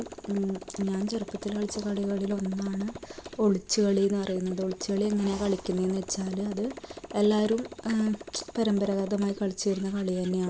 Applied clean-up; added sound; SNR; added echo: none; Motorcycle; 15 dB; none.